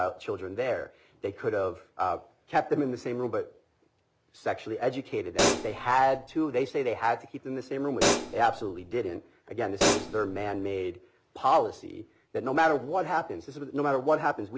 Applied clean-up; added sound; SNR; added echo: none; Hi-hat; 0 dB; none.